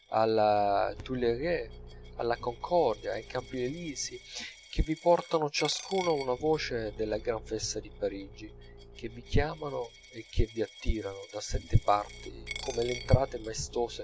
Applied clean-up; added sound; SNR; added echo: none; Coin (dropping) + Engine / Car; 15 dB; none.